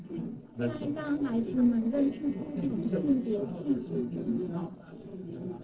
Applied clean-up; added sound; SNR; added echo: neural separator model SepFormer DNS4.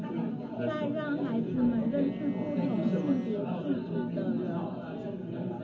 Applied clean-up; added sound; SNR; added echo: none; Bowed string instrument; 12 dB; reverberation time 0.4 s.